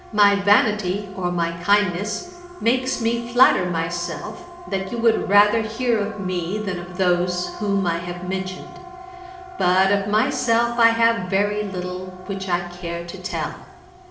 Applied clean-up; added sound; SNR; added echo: none; Siren; 16 dB; reverberation time 0.9 s.